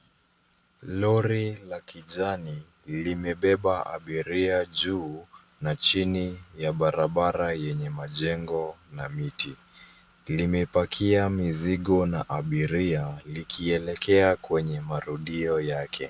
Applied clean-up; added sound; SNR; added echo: none; none; none; none.